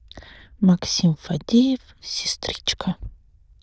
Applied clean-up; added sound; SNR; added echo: neural diffusion model UNIVERSE++.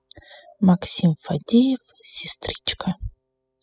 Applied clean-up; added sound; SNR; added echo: classical method spectral subtraction.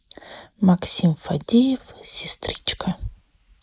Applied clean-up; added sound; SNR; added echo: neural mask model Resemble Enhance denoiser.